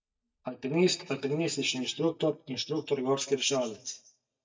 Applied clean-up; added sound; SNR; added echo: neural mask model DeepFilterNet 3.